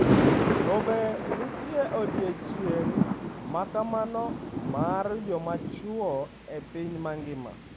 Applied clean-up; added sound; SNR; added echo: none; Thunder; -2 dB; none.